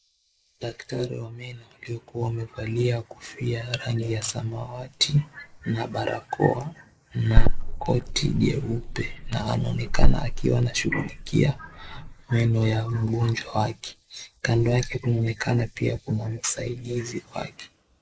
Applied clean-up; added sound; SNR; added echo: neural mask model Resemble Enhance denoiser.